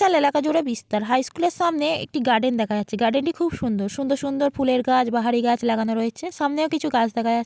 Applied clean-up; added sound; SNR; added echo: none; none; none; none.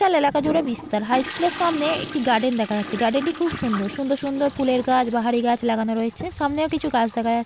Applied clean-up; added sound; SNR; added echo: none; Toilet flush; 13 dB; none.